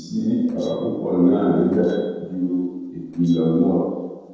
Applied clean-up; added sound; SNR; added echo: neural separator model SepFormer DNS4.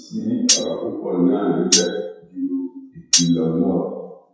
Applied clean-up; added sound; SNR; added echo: classical method WPE with log-MMSE.